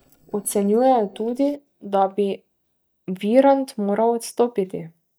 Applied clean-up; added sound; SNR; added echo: neural mask model DeepFilterNet 3.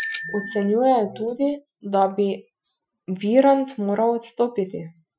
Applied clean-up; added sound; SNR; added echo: classical method Wiener filter.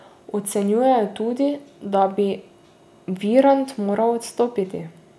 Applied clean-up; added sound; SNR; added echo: none; none; none; none.